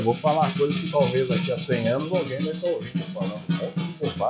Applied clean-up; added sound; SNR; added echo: classical method log-MMSE.